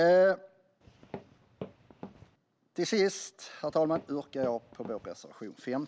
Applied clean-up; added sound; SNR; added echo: none; Walk, footsteps; 16 dB; none.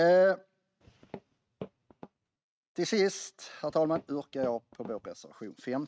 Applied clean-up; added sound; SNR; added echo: neural mask model RNNoise.